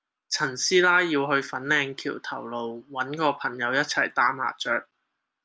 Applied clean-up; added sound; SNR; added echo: none; none; none; none.